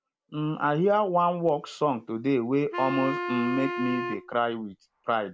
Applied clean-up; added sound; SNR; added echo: none; Wind instrument, woodwind instrument; 7 dB; none.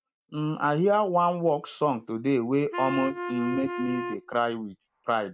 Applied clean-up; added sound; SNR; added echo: neural mask model RNNoise.